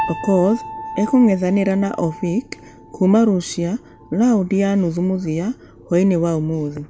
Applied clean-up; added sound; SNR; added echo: none; Piano; 16 dB; none.